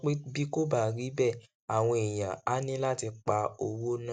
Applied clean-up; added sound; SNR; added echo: none; none; none; none.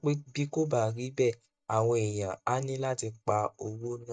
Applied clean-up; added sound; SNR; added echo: neural mask model DeepFilterNet 3.